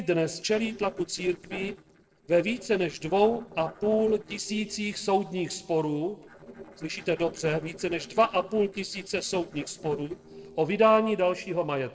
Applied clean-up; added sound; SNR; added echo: neural separator model SepFormer DNS4.